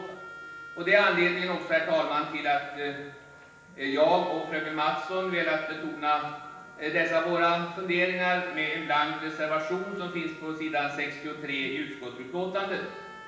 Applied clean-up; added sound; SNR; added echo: none; Wind instrument, woodwind instrument; 18 dB; reverberation time 0.9 s.